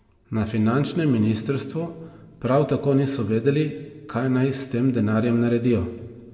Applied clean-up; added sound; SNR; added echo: none; none; none; reverberation time 0.8 s.